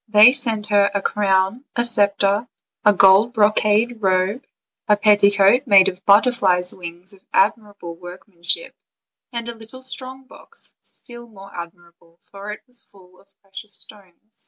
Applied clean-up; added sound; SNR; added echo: none; none; none; none.